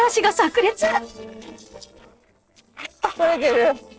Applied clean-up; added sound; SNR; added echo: neural separator model SepFormer DNS4.